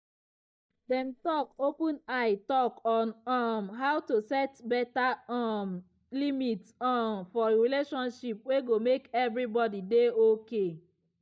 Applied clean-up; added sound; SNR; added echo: neural mask model DeepFilterNet 3.